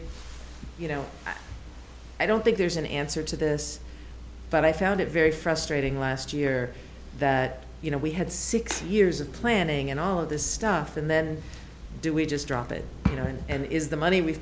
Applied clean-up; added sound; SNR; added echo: none; none; none; none.